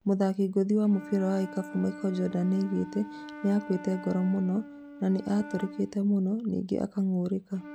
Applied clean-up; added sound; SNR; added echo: none; Wind instrument, woodwind instrument; 16 dB; none.